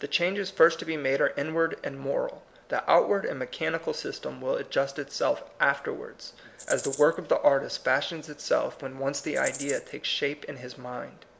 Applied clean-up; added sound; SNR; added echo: none; Rattle (instrument); 11 dB; none.